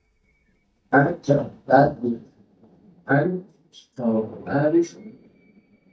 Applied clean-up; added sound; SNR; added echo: neural mask model DeepFilterNet 3.